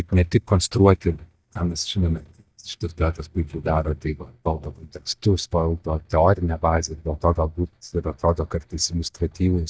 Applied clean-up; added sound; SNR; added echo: neural mask model DeepFilterNet 3.